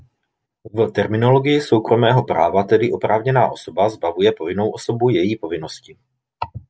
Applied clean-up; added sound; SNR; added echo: none; none; none; none.